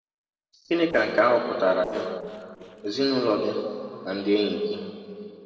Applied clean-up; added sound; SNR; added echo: neural separator model SepFormer DNS4.